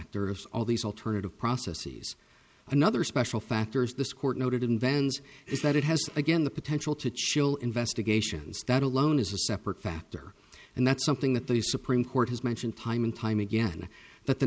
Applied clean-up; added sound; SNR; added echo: none; none; none; none.